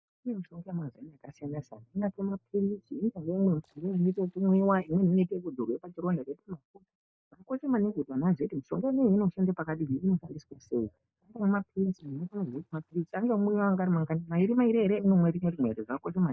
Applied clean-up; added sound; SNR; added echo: neural mask model DeepFilterNet 3.